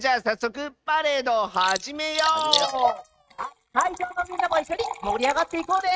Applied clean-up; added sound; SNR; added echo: neural mask model RNNoise.